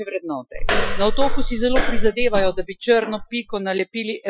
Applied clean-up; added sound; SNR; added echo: classical method Wiener filter.